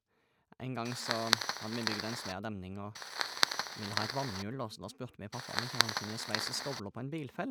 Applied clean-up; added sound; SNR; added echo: none; Fire; -4 dB; none.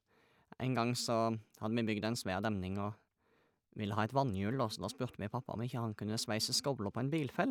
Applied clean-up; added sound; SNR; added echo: none; none; none; none.